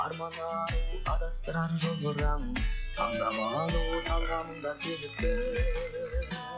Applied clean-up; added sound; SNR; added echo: classical method log-MMSE.